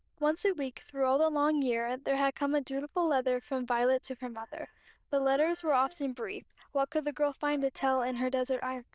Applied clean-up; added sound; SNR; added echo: neural diffusion model UNIVERSE++.